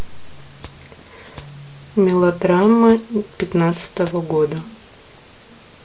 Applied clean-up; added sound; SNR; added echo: none; Rattle (instrument); 18 dB; none.